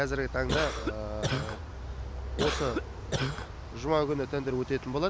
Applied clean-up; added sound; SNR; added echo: none; Cough; 2 dB; none.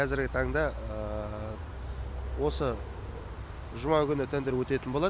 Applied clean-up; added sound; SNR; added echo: none; none; none; none.